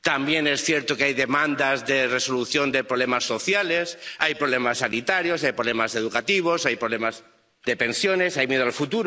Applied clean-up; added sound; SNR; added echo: none; none; none; none.